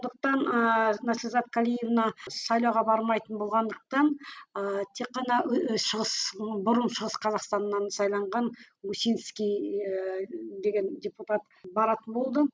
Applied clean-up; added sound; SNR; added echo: none; none; none; none.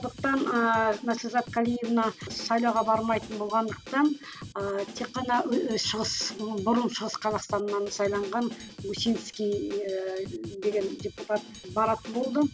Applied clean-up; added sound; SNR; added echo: none; Drum kit; 15 dB; none.